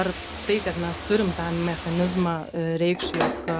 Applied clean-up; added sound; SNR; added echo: none; Bathtub (filling or washing); 6 dB; none.